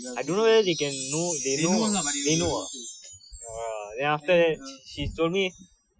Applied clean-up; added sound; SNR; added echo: classical method Wiener filter.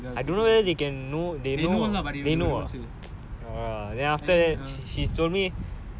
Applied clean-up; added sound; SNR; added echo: none; none; none; none.